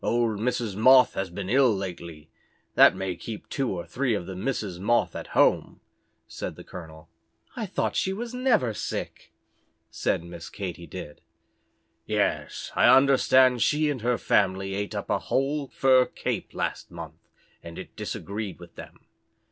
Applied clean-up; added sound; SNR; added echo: none; none; none; none.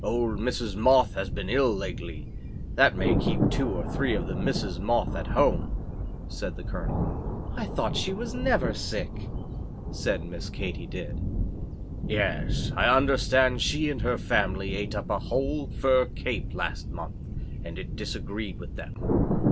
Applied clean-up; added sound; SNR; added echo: none; Thunder; 1 dB; none.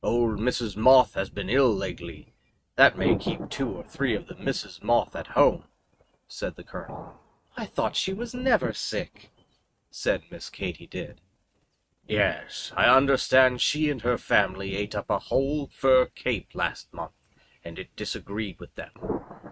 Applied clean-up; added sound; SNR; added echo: neural mask model RNNoise.